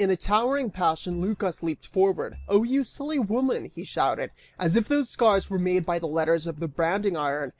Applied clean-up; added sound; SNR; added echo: none; Marimba, xylophone / Wood; 17 dB; none.